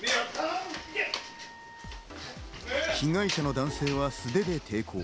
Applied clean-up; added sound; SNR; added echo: none; Wind instrument, woodwind instrument; 20 dB; none.